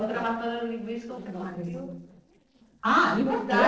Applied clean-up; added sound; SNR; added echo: neural separator model SepFormer DNS4.